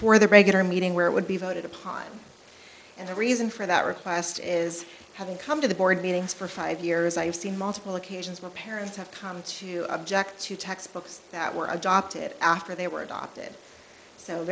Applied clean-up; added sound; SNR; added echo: neural mask model Resemble Enhance denoiser.